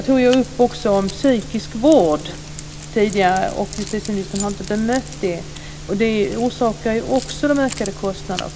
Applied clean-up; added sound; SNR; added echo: none; Keys jangling; 18 dB; none.